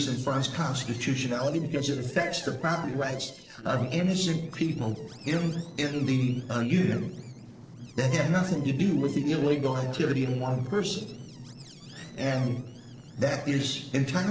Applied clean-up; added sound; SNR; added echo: neural separator model SepFormer DNS4.